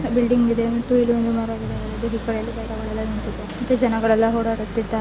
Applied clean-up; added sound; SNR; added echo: none; Accelerating, revving, vroom; 11 dB; none.